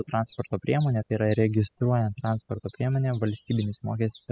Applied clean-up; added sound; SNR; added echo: classical method spectral subtraction.